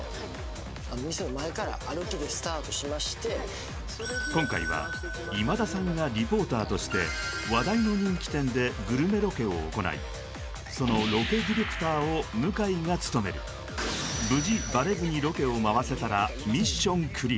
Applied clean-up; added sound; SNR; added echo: none; none; none; none.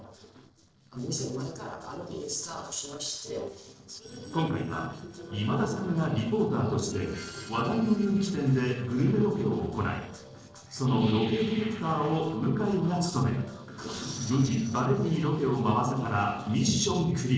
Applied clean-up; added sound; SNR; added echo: neural separator model SepFormer DNS4.